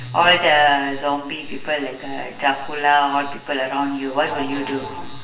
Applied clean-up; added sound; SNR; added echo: none; none; none; reverberation time 0.9 s.